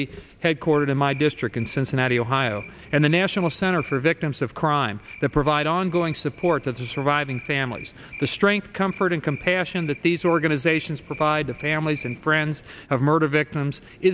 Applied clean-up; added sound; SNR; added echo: none; Cricket; 20 dB; none.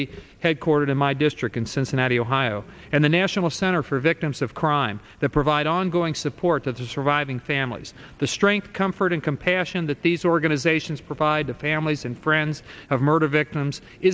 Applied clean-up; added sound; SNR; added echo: none; none; none; none.